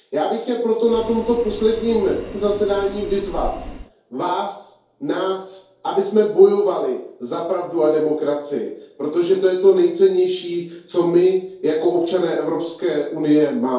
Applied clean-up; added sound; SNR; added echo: none; Boiling; 13 dB; reverberation time 2.4 s.